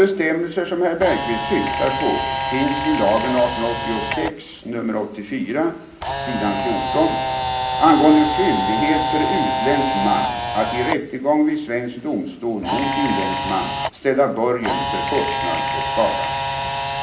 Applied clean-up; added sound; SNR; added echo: none; Camera; 3 dB; reverberation time 0.5 s.